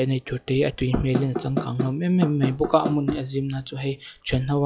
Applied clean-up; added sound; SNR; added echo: classical method log-MMSE.